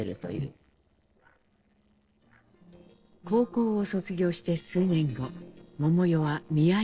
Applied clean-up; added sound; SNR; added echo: neural separator model SepFormer DNS4.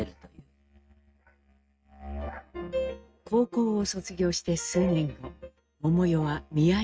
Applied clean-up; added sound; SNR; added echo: neural mask model RNNoise.